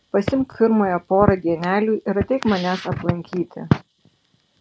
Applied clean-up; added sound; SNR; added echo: none; none; none; none.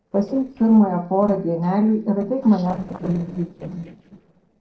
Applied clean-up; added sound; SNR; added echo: neural separator model SepFormer DNS4.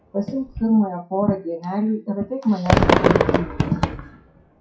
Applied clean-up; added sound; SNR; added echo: classical method WPE with log-MMSE.